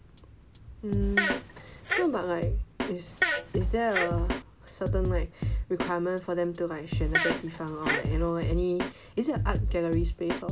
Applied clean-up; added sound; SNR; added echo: none; Fart + Drum kit; -1 dB; none.